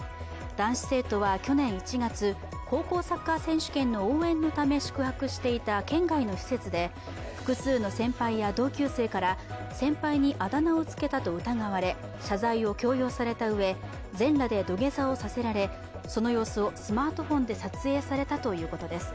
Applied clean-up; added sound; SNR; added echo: none; none; none; none.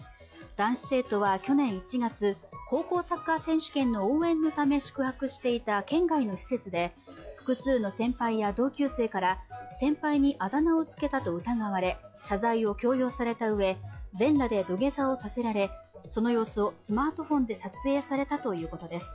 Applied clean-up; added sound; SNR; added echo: classical method log-MMSE.